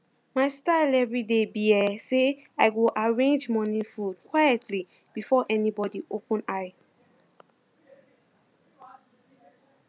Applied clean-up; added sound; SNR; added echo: none; none; none; none.